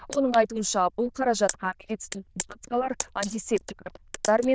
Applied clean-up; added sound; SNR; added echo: neural diffusion model UNIVERSE++.